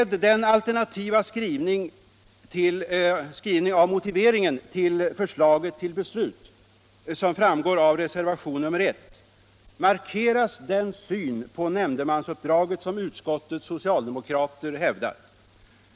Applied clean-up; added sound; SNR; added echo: none; none; none; none.